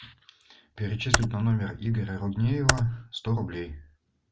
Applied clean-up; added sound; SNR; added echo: none; Computer keyboard; 3 dB; none.